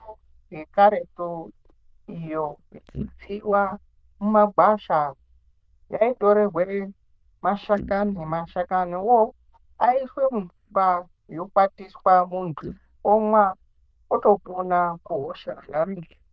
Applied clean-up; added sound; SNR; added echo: neural diffusion model UNIVERSE++.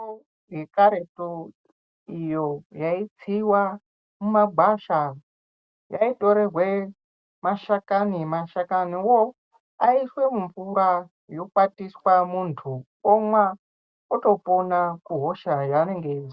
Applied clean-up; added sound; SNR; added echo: none; none; none; none.